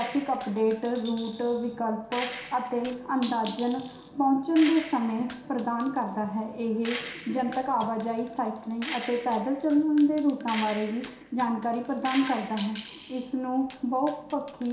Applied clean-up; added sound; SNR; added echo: none; Gunshot, gunfire; 11 dB; reverberation time 0.7 s.